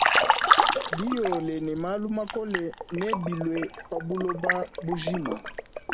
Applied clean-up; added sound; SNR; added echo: none; Liquid; -3 dB; none.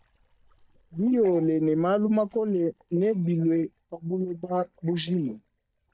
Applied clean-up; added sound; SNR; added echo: neural mask model DeepFilterNet 3.